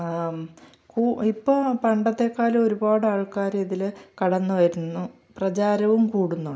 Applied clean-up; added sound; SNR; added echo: none; none; none; none.